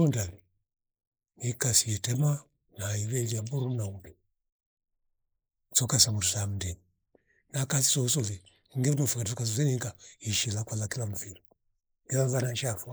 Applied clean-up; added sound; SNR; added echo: neural mask model Resemble Enhance denoiser.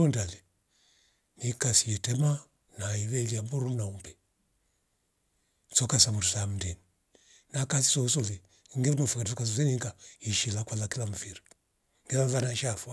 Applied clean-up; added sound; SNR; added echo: none; none; none; none.